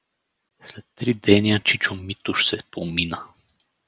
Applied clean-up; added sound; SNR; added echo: none; none; none; none.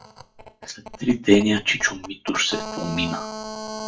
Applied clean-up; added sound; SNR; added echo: classical method WPE with log-MMSE.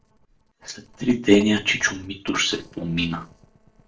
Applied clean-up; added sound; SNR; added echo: neural separator model SepFormer DNS4.